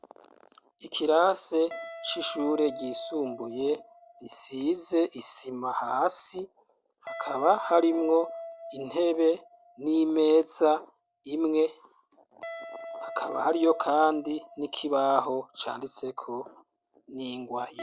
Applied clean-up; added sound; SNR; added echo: none; Guitar; 16 dB; none.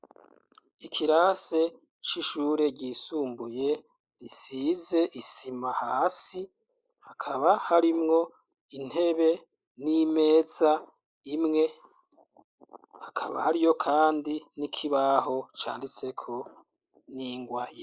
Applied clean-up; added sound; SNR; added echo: neural mask model Resemble Enhance denoiser.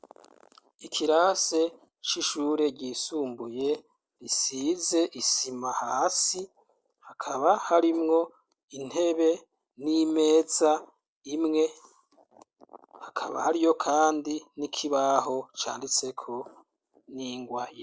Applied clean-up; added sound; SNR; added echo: none; none; none; none.